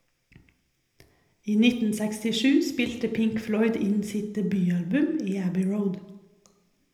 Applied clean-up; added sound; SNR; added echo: none; none; none; reverberation time 0.7 s.